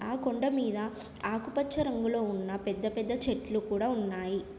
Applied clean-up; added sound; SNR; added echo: none; none; none; none.